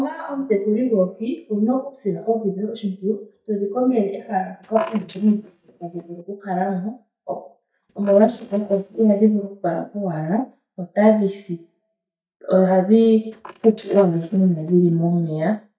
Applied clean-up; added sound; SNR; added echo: neural mask model DeepFilterNet 3.